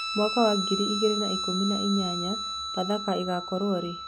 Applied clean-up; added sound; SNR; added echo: none; Guitar; 4 dB; none.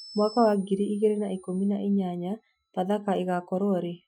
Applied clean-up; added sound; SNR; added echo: classical method Wiener filter.